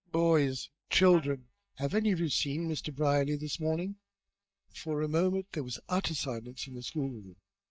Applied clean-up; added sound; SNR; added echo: neural mask model DeepFilterNet 3.